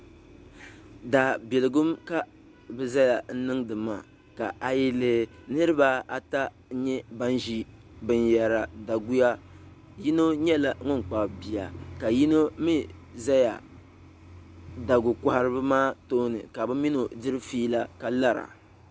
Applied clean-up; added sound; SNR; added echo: none; none; none; none.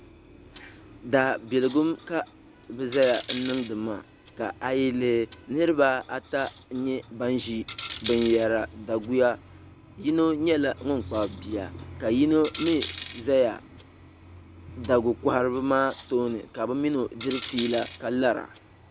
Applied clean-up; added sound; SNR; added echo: none; Coin (dropping); 15 dB; none.